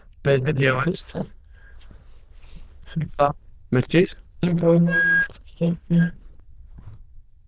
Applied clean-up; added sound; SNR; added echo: neural diffusion model UNIVERSE++.